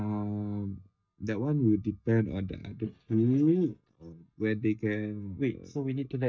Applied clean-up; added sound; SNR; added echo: neural mask model DeepFilterNet 3.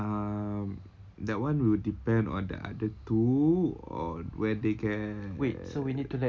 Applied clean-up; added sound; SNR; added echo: none; none; none; none.